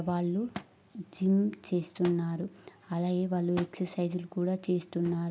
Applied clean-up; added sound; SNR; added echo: none; Thump, thud; 19 dB; none.